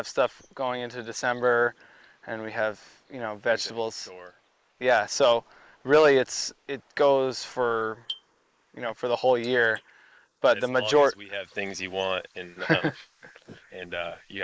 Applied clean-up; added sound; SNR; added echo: neural mask model Resemble Enhance denoiser.